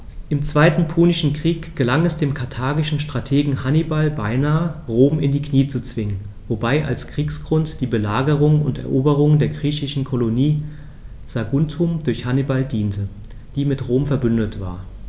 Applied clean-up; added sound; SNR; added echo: none; none; none; none.